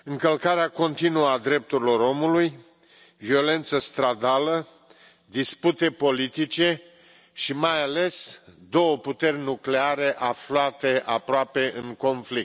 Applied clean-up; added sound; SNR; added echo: none; none; none; none.